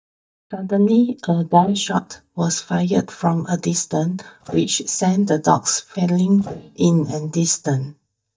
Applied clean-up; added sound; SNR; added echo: neural mask model DeepFilterNet 3.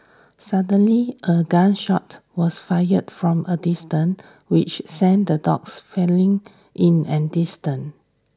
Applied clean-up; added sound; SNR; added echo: none; none; none; none.